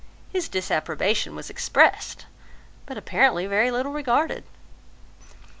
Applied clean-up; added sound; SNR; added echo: none; none; none; none.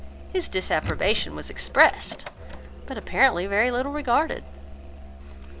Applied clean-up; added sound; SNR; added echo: none; Musical instrument + Door; 13 dB; none.